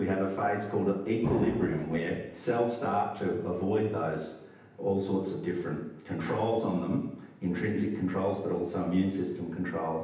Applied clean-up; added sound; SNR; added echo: none; Explosion; 7 dB; reverberation time 0.9 s.